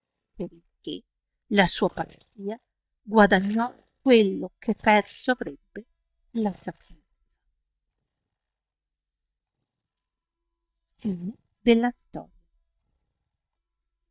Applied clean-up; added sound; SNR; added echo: neural mask model DeepFilterNet 3.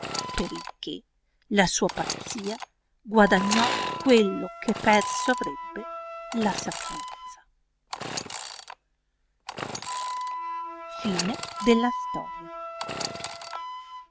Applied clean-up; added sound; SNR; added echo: none; Sawing / Engine + Wind instrument, woodwind instrument; 6 dB; none.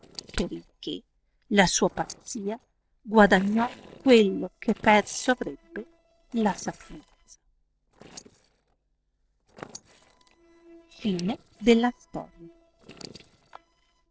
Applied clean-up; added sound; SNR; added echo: neural separator model SepFormer DNS4.